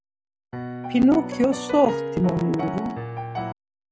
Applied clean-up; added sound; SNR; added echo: none; Piano; 7 dB; none.